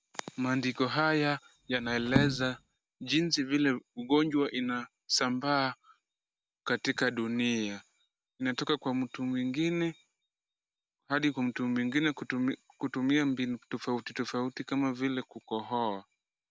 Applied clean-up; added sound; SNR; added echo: none; Percussion; 2 dB; none.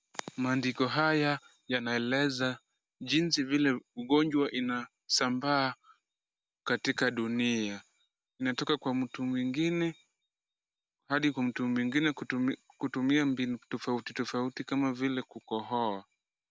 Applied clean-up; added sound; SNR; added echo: none; none; none; none.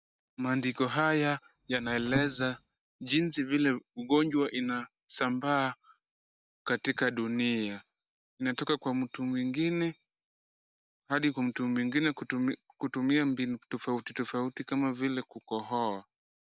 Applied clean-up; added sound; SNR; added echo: neural mask model DeepFilterNet 3.